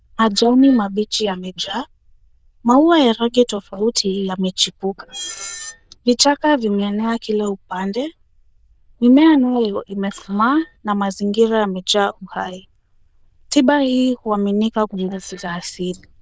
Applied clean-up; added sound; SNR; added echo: neural diffusion model UNIVERSE++.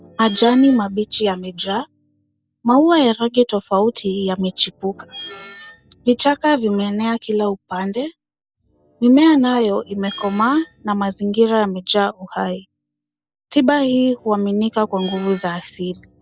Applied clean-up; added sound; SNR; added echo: none; Screech; 20 dB; none.